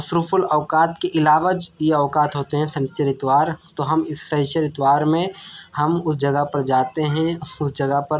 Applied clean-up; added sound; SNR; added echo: none; none; none; none.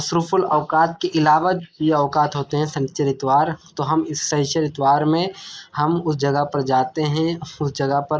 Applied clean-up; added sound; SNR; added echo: neural mask model Resemble Enhance denoiser.